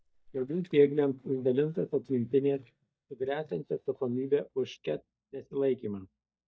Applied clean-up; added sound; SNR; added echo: neural mask model DeepFilterNet 3.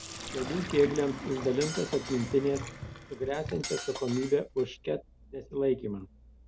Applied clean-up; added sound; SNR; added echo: none; Cutlery, silverware + Sink (filling or washing); 10 dB; none.